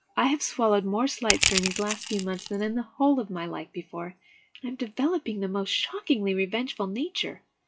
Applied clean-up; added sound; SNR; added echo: classical method WPE with log-MMSE.